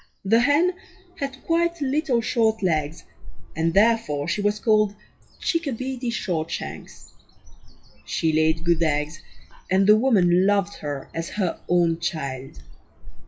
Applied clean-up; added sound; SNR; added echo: classical method WPE with log-MMSE.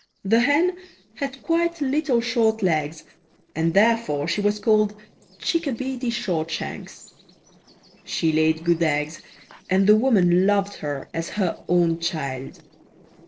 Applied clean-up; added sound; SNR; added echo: neural separator model SepFormer DNS4.